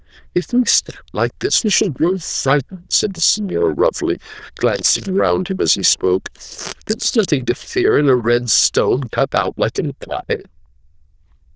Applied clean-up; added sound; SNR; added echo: neural diffusion model UNIVERSE++.